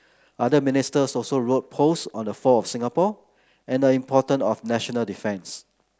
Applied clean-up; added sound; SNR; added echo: none; none; none; none.